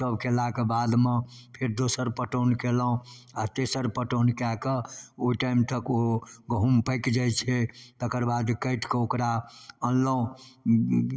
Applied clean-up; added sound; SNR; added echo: none; none; none; none.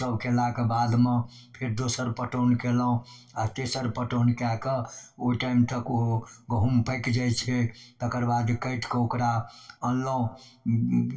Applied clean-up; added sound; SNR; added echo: none; none; none; reverberation time 0.2 s.